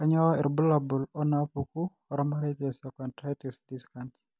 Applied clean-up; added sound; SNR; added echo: none; none; none; none.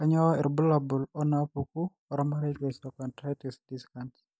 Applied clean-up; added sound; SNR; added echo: neural mask model DeepFilterNet 3.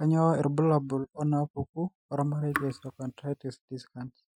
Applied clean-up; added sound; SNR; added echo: classical method Wiener filter.